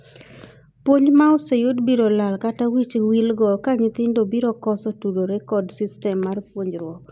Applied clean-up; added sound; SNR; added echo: none; none; none; none.